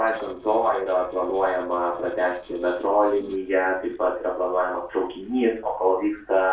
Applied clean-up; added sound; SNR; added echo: neural separator model SepFormer DNS4.